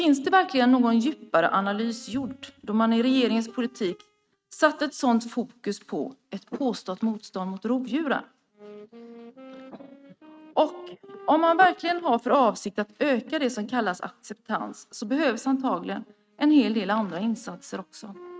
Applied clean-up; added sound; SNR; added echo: neural mask model RNNoise.